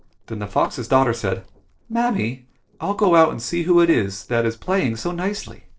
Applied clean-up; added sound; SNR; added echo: neural separator model SepFormer DNS4.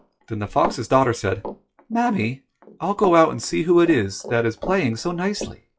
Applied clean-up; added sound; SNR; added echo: classical method WPE with log-MMSE.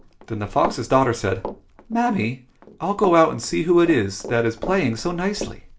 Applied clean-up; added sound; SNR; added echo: none; Run; 14 dB; reverberation time 0.3 s.